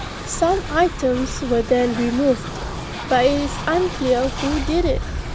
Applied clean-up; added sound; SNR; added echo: none; Train; 6 dB; none.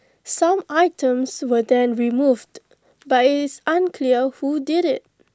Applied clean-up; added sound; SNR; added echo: none; none; none; none.